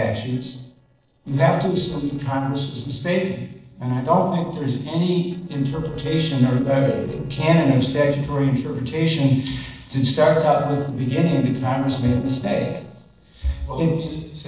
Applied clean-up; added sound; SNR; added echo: neural separator model SepFormer DNS4.